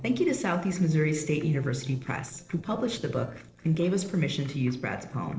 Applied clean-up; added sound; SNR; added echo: neural separator model SepFormer DNS4.